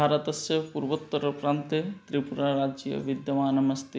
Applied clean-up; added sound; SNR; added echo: none; none; none; none.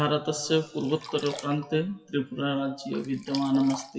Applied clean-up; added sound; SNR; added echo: classical method WPE with log-MMSE.